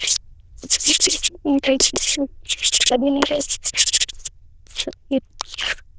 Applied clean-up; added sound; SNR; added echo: neural diffusion model UNIVERSE++.